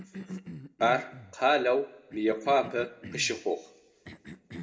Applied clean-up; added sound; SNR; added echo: none; Cough; 15 dB; reverberation time 0.7 s.